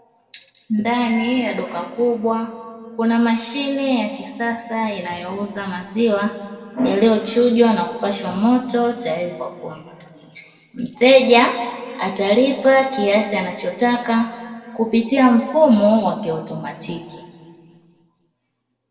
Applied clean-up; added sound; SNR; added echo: none; none; none; reverberation time 1.8 s.